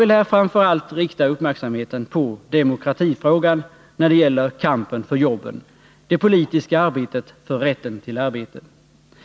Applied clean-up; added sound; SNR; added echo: none; none; none; none.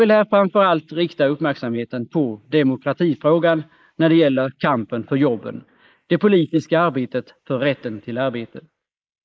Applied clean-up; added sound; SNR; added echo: neural mask model Resemble Enhance denoiser.